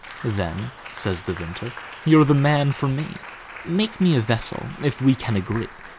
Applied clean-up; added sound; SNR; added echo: none; Applause; 17 dB; none.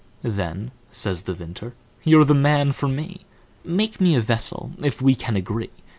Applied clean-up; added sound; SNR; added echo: none; none; none; none.